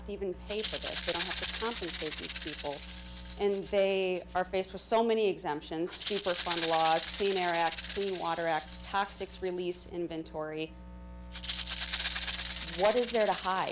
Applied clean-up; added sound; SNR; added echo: none; Rattle (instrument); -2 dB; none.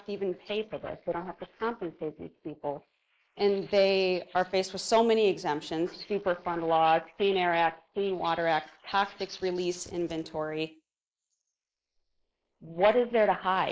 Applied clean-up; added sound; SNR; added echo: neural mask model Resemble Enhance denoiser.